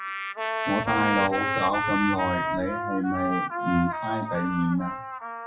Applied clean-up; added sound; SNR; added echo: classical method WPE with log-MMSE.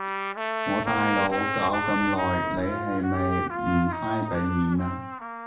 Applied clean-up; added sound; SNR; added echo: none; Trumpet; 2 dB; reverberation time 0.5 s.